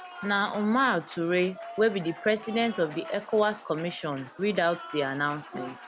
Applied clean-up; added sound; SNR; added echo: none; Applause; 16 dB; none.